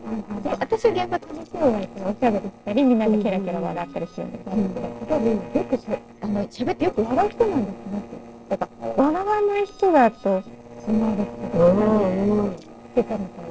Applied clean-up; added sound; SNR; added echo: neural separator model SepFormer DNS4.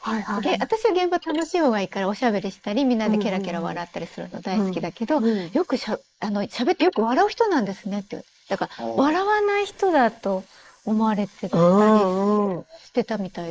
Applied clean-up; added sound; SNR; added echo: neural mask model Resemble Enhance denoiser.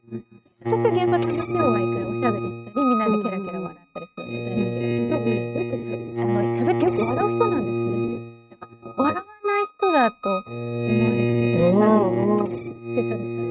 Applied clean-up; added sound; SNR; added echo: neural mask model RNNoise.